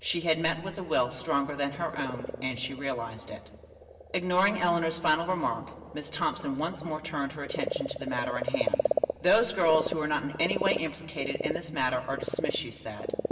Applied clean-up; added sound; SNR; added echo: none; Frog; 6 dB; reverberation time 2.1 s.